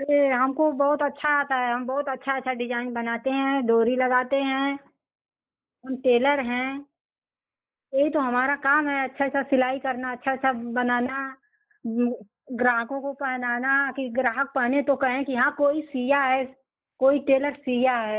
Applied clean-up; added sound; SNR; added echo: neural mask model Resemble Enhance denoiser.